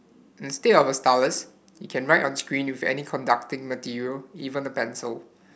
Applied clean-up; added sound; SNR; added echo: none; none; none; none.